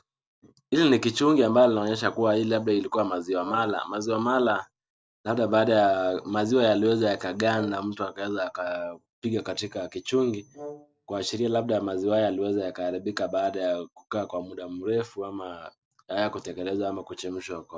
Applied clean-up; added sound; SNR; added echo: neural separator model SepFormer DNS4.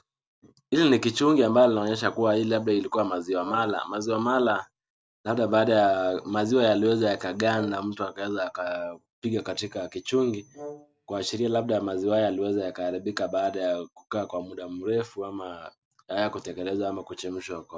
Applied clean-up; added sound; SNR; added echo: none; Brass instrument; 19 dB; none.